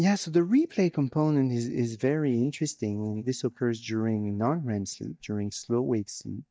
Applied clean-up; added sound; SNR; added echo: neural mask model DeepFilterNet 3.